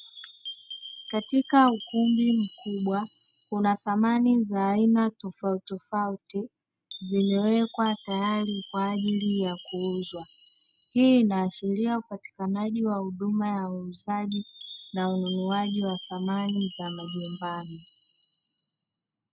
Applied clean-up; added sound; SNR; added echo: none; Chime; 15 dB; none.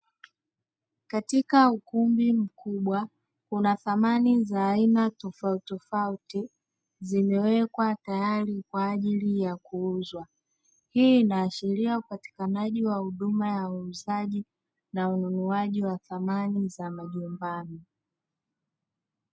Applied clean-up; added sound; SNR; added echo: none; none; none; none.